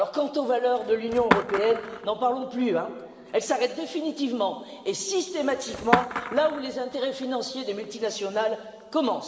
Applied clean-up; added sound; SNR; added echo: none; Skateboard; 8 dB; reverberation time 3.0 s.